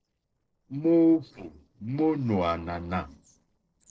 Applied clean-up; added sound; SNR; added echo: neural separator model SepFormer DNS4.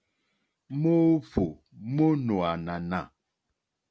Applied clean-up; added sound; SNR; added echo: none; none; none; none.